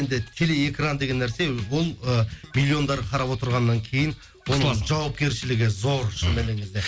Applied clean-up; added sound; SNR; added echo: none; none; none; none.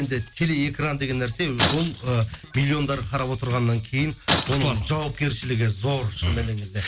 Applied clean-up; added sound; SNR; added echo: none; Shatter; 6 dB; none.